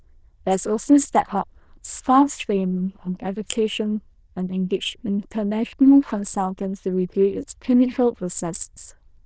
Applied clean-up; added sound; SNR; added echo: neural diffusion model UNIVERSE++.